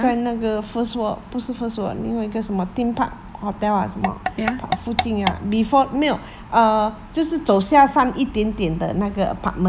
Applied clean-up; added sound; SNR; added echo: none; Tap / Percussion; 7 dB; none.